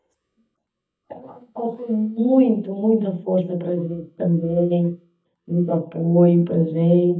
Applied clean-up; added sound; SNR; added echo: neural mask model DeepFilterNet 3.